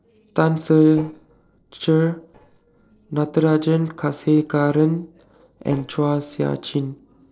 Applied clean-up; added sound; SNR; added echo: neural separator model SepFormer DNS4.